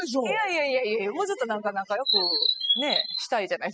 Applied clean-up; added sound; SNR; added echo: classical method spectral subtraction.